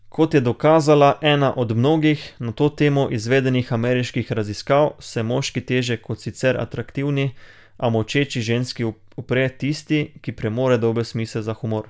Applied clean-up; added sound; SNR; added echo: none; none; none; none.